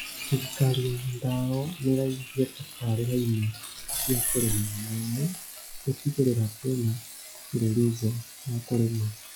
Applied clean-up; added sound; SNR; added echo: classical method log-MMSE.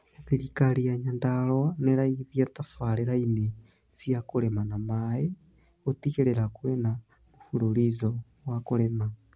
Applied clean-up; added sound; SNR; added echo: none; none; none; none.